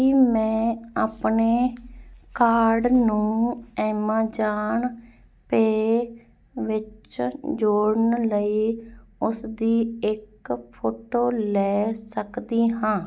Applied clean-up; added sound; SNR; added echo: none; none; none; none.